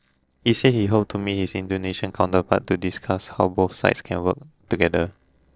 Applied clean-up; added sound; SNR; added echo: neural separator model SepFormer DNS4.